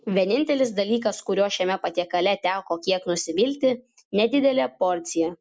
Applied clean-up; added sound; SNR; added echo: none; none; none; none.